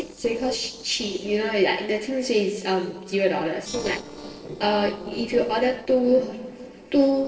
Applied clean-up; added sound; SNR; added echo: neural separator model SepFormer DNS4.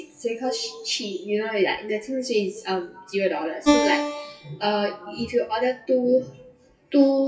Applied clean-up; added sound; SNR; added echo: classical method WPE with log-MMSE.